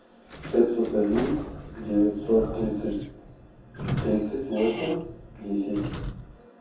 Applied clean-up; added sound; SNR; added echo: none; Squeak / Sliding door; 10 dB; reverberation time 0.7 s.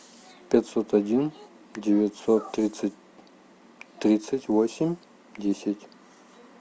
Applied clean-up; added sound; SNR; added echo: none; none; none; none.